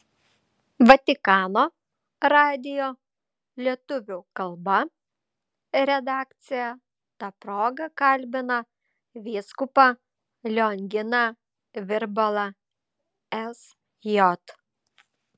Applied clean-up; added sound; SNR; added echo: none; none; none; none.